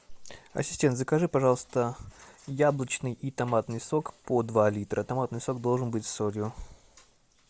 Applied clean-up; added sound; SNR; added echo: none; none; none; none.